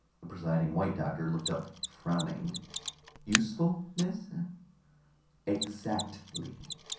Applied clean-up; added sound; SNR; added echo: none; Mechanisms; 7 dB; reverberation time 0.6 s.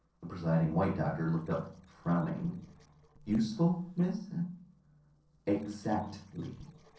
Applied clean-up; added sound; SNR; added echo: neural separator model SepFormer DNS4.